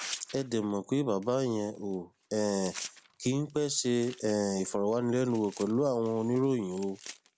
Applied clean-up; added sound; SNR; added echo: none; Tearing; 18 dB; none.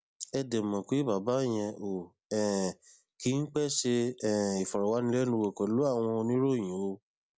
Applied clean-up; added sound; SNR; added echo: none; none; none; none.